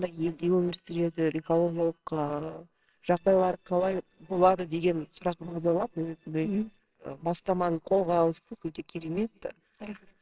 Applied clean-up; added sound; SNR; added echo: neural separator model SepFormer WHAMR!.